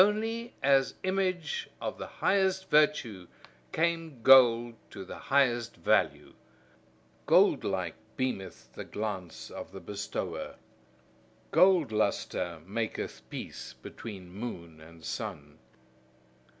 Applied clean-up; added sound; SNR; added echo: none; none; none; none.